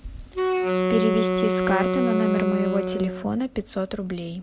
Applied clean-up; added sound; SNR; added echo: none; Wind instrument, woodwind instrument; -2 dB; none.